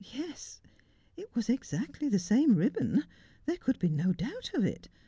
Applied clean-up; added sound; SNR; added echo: none; none; none; none.